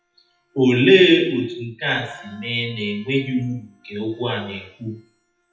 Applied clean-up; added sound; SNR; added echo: classical method WPE with log-MMSE.